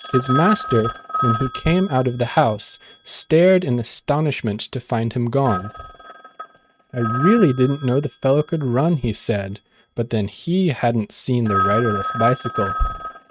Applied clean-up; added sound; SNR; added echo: neural mask model RNNoise.